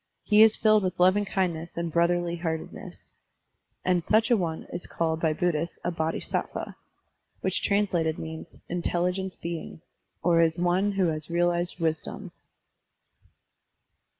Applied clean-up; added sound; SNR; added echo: none; none; none; none.